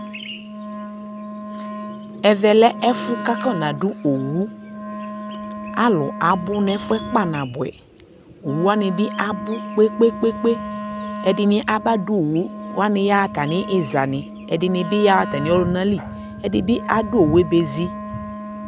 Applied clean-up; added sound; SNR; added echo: none; Wind instrument, woodwind instrument; 10 dB; none.